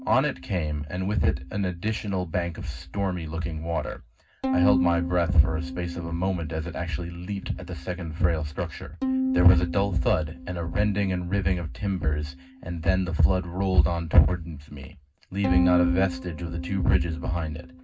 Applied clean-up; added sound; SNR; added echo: none; Bowed string instrument; 8 dB; reverberation time 0.4 s.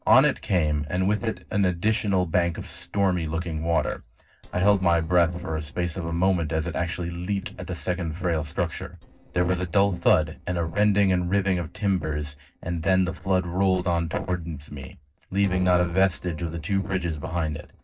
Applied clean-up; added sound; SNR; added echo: neural separator model SepFormer DNS4.